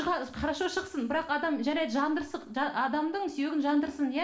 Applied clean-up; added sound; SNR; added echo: none; none; none; reverberation time 1.9 s.